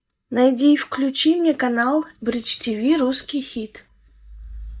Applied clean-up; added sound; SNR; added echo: neural mask model DeepFilterNet 3.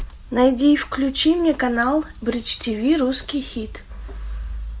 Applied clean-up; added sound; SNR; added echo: none; none; none; none.